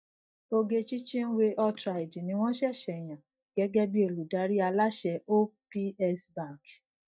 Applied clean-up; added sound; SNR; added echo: neural mask model DeepFilterNet 3.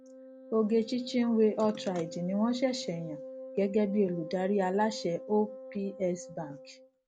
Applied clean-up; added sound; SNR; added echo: none; Wind instrument, woodwind instrument; 14 dB; none.